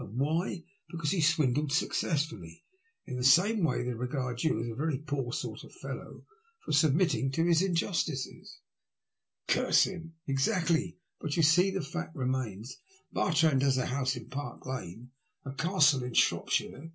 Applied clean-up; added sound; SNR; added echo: none; none; none; none.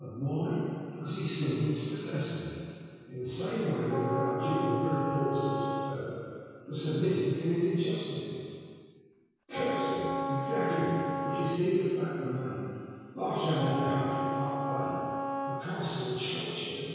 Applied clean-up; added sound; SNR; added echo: none; Wind instrument, woodwind instrument; 4 dB; reverberation time 2.2 s.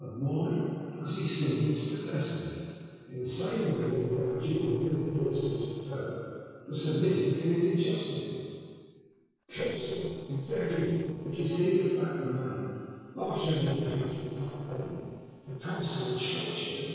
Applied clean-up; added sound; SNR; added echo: neural separator model SepFormer DNS4.